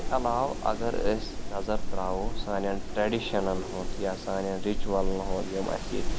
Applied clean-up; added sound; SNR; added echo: none; Wind; -1 dB; none.